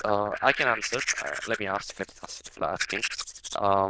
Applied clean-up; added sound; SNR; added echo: neural diffusion model UNIVERSE++.